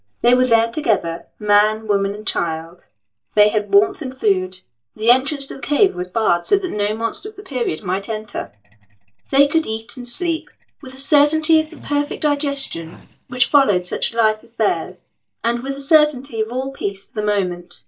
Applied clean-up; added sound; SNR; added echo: neural mask model DeepFilterNet 3.